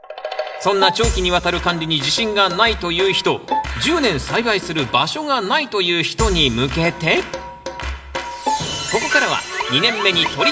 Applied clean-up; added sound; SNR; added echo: none; Bowed string instrument; 9 dB; reverberation time 2.3 s.